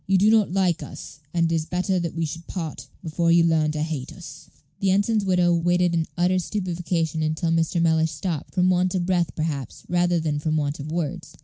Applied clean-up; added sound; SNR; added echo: none; none; none; none.